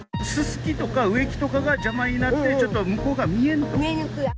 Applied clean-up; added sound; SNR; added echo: none; Wind instrument, woodwind instrument; 17 dB; none.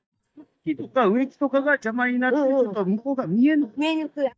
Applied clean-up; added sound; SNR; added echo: neural mask model DeepFilterNet 3.